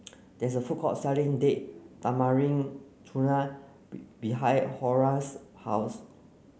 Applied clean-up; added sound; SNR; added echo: none; none; none; none.